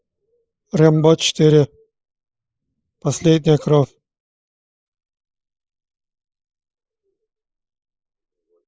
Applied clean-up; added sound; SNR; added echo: neural mask model Resemble Enhance denoiser.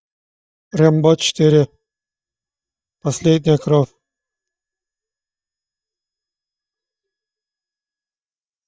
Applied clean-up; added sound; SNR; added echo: neural mask model DeepFilterNet 3.